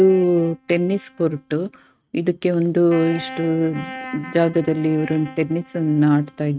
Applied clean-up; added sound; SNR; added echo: neural mask model RNNoise.